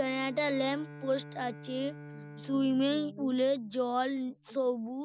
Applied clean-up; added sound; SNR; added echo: none; Bowed string instrument; 17 dB; none.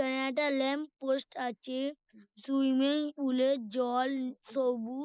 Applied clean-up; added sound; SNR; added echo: neural mask model Resemble Enhance denoiser.